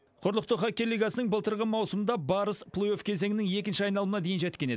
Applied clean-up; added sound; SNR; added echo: none; none; none; none.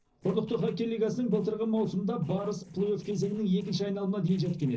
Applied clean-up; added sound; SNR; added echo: neural separator model SepFormer DNS4.